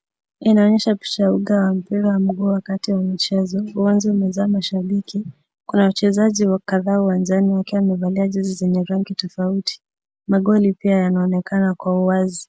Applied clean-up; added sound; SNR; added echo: none; none; none; none.